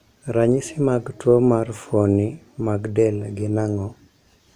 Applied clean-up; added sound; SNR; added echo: none; none; none; none.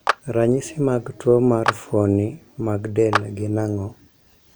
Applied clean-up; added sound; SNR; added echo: none; Clapping; 9 dB; none.